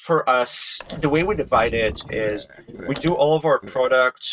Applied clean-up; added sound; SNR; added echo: neural mask model RNNoise.